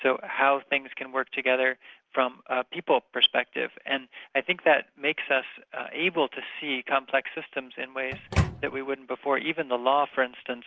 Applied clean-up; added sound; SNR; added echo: none; Microwave oven; 1 dB; none.